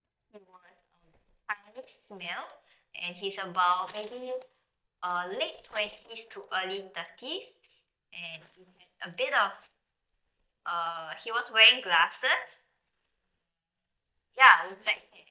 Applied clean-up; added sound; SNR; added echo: neural mask model DeepFilterNet 3.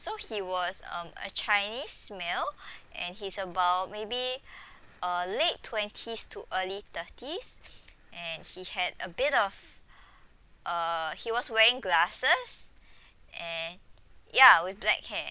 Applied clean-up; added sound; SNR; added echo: none; none; none; none.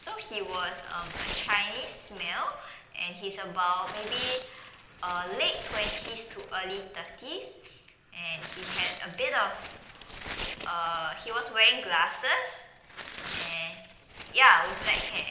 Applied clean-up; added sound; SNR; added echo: none; Tearing; 12 dB; reverberation time 0.8 s.